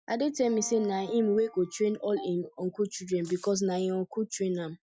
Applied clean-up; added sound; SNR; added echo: classical method Wiener filter.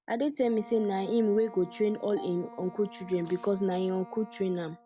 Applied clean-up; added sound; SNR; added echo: none; Wind instrument, woodwind instrument; 19 dB; none.